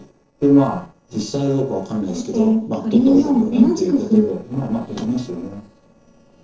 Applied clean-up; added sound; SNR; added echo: neural separator model SepFormer DNS4.